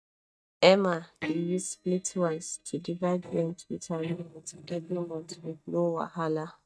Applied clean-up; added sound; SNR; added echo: neural mask model DeepFilterNet 3.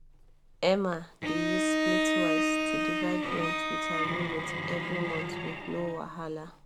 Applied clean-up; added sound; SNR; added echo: none; Bowed string instrument; -4 dB; none.